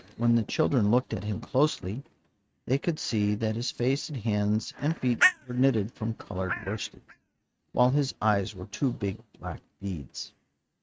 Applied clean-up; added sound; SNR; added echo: neural mask model RNNoise.